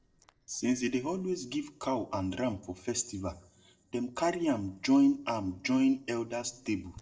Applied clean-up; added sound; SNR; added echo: neural separator model SepFormer DNS4.